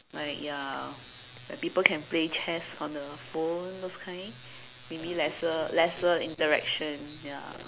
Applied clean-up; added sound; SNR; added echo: none; none; none; none.